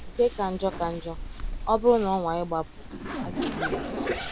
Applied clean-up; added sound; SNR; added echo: none; Zipper (clothing); 5 dB; none.